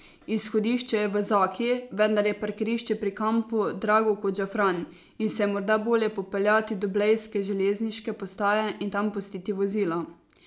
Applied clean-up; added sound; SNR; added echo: none; none; none; none.